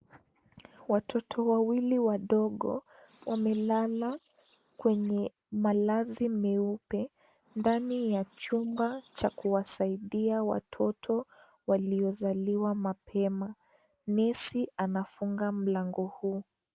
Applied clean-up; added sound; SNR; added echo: neural mask model Resemble Enhance denoiser.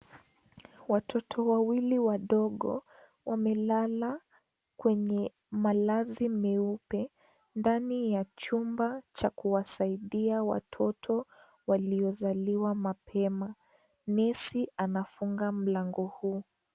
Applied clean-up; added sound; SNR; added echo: none; none; none; none.